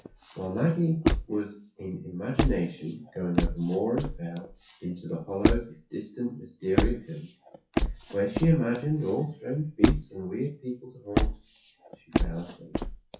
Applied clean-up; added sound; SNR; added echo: classical method WPE with log-MMSE.